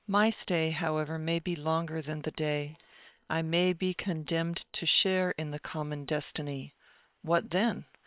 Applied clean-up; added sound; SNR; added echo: neural separator model SepFormer WHAM!.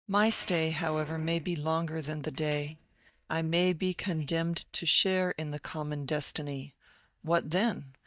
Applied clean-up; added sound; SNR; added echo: neural mask model DeepFilterNet 3.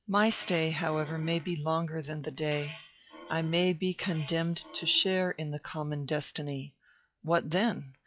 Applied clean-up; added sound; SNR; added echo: classical method log-MMSE.